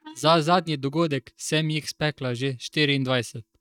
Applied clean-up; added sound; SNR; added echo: neural mask model DeepFilterNet 3.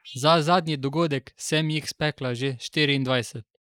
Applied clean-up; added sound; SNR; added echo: neural mask model Resemble Enhance denoiser.